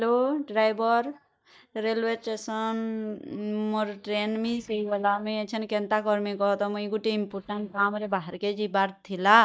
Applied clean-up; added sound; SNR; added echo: neural mask model DeepFilterNet 3.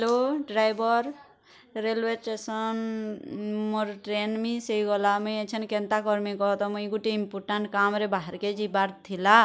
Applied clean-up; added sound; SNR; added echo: none; none; none; none.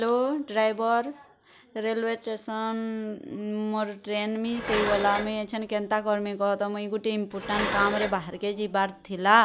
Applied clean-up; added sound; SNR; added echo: none; Dishes, pots, and pans; 7 dB; none.